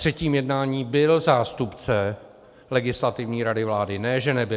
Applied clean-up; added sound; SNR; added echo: none; none; none; none.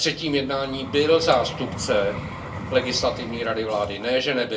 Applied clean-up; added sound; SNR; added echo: none; Vehicle; 11 dB; reverberation time 0.2 s.